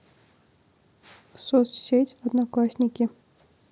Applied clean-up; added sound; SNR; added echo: none; none; none; none.